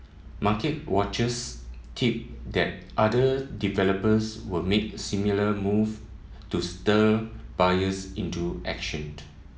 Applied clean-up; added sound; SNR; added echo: none; none; none; none.